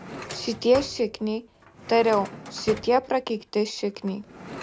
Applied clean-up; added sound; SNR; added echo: none; Drawer open or close; 15 dB; none.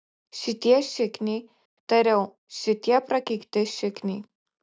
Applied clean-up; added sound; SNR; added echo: none; none; none; none.